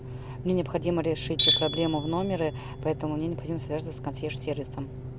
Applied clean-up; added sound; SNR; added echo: none; Tools; 0 dB; none.